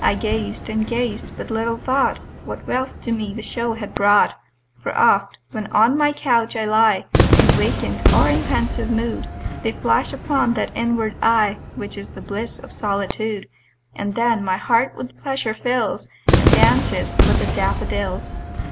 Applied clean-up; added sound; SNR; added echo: none; Cheering / Fireworks; 2 dB; none.